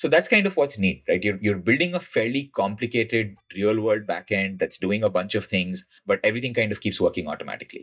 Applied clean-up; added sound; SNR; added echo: neural mask model DeepFilterNet 3.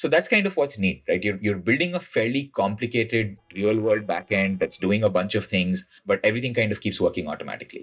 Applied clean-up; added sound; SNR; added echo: neural separator model SepFormer DNS4.